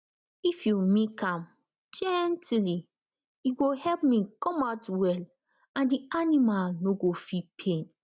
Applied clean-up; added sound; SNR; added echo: none; none; none; none.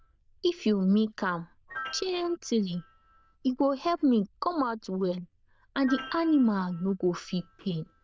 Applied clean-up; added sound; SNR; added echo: neural diffusion model UNIVERSE++.